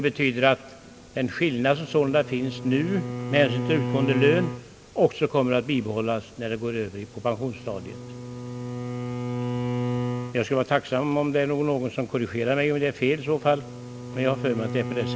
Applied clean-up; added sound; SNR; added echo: none; Bowed string instrument; 8 dB; none.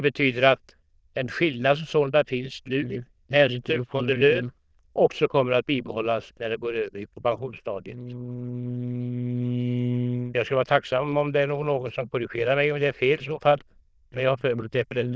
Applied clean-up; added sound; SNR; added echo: neural diffusion model UNIVERSE++.